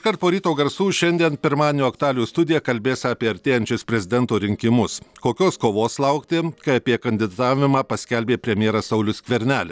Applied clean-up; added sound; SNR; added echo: none; none; none; none.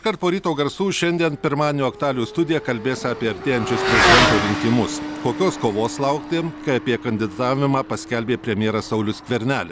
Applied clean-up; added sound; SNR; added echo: none; Motorcycle / Accelerating, revving, vroom; 4 dB; none.